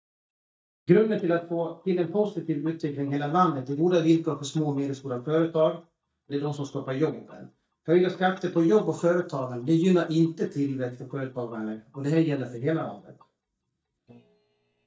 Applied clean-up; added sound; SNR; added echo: neural mask model DeepFilterNet 3.